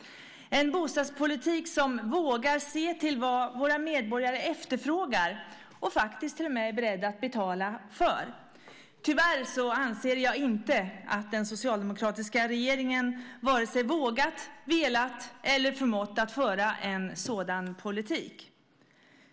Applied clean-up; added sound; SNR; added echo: none; none; none; none.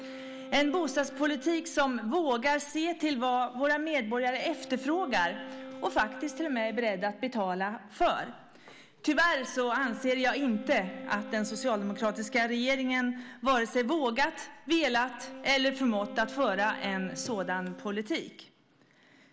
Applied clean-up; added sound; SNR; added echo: none; Wind instrument, woodwind instrument; 16 dB; none.